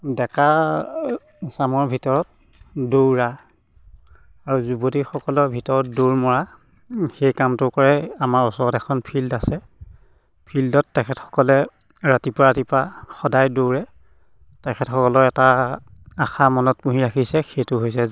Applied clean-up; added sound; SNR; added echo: none; none; none; none.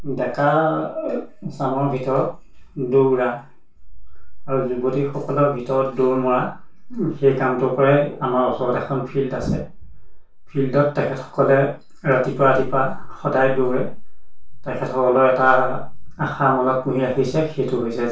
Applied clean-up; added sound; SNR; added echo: none; none; none; reverberation time 0.3 s.